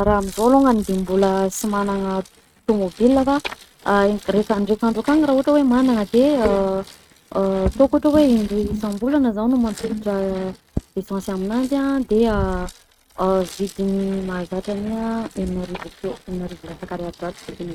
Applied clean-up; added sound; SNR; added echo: neural mask model RNNoise.